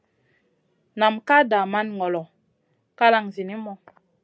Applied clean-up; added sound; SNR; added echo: none; none; none; none.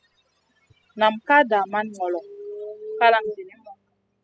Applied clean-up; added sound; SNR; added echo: classical method spectral subtraction.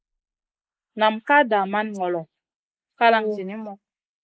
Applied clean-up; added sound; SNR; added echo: neural mask model Resemble Enhance denoiser.